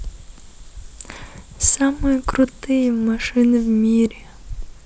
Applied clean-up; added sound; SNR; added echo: none; none; none; none.